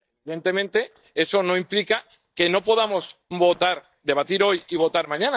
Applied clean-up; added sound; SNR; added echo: neural mask model DeepFilterNet 3.